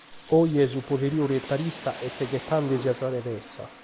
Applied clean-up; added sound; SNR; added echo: none; Rain; 16 dB; none.